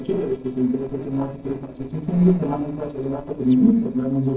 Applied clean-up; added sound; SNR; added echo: neural separator model SepFormer DNS4.